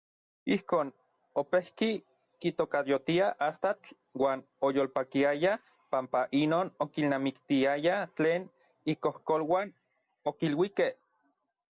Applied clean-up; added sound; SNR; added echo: none; none; none; none.